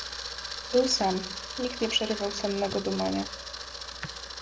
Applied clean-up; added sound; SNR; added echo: none; Camera; 8 dB; none.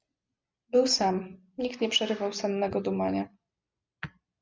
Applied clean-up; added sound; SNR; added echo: none; none; none; none.